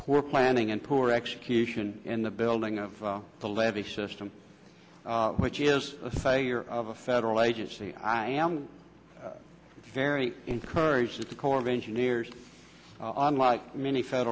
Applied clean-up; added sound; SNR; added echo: none; Fireworks; 19 dB; none.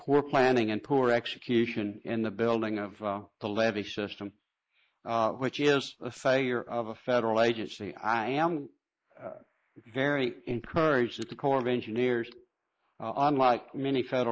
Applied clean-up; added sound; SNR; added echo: neural mask model Resemble Enhance denoiser.